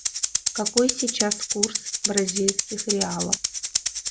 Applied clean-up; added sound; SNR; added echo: none; Rattle (instrument); -2 dB; none.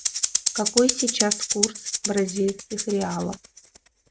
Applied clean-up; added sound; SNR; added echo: neural mask model RNNoise.